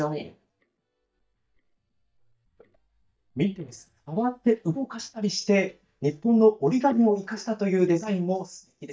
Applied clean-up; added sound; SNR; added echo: neural mask model DeepFilterNet 3.